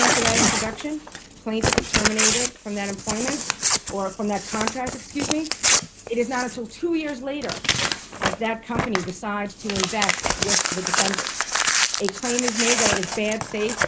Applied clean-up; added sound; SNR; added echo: none; Crumpling, crinkling / Tearing; -3 dB; none.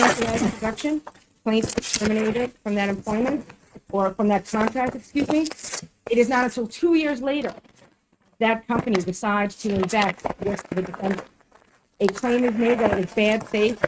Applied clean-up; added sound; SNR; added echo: neural mask model RNNoise.